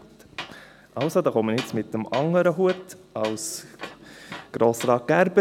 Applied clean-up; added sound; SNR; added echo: none; Tools; 17 dB; none.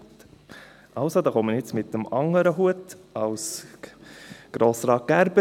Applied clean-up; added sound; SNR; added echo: none; none; none; none.